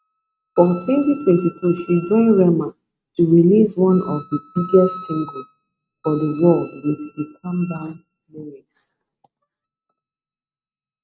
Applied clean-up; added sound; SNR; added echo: neural mask model RNNoise.